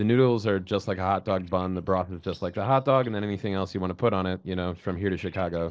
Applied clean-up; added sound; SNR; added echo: neural separator model SepFormer DNS4.